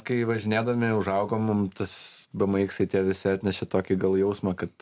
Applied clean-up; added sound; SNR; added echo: none; none; none; none.